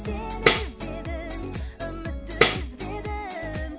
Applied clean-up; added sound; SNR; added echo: none; Tambourine; -3 dB; none.